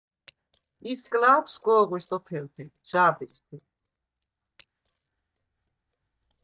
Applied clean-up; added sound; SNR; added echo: neural mask model DeepFilterNet 3.